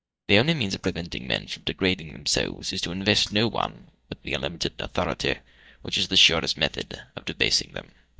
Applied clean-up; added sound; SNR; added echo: neural mask model DeepFilterNet 3.